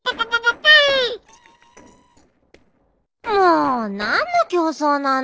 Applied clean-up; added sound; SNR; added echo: neural separator model SepFormer DNS4.